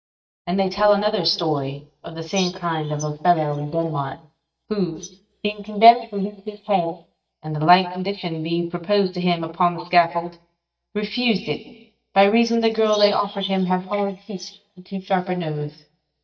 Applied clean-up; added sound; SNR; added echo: neural mask model DeepFilterNet 3.